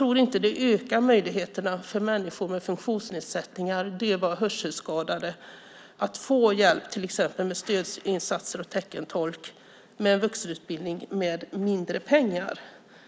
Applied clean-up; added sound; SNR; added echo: none; none; none; none.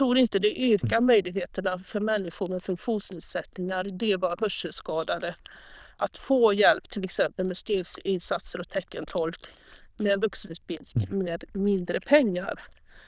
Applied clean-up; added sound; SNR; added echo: neural diffusion model UNIVERSE++.